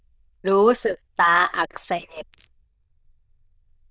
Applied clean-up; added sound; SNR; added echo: neural diffusion model UNIVERSE++.